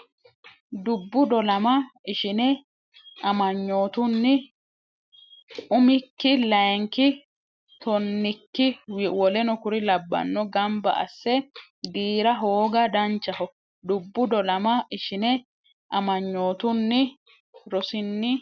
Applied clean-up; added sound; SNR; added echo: none; none; none; none.